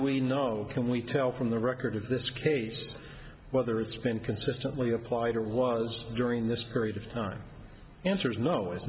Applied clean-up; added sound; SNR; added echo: none; none; none; none.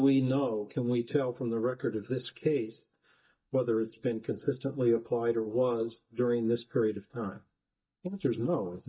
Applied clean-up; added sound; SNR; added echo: neural mask model DeepFilterNet 3.